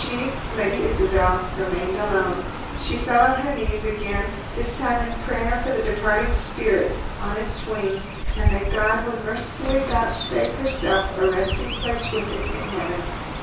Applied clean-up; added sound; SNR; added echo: none; Chirp, tweet; 3 dB; reverberation time 0.6 s.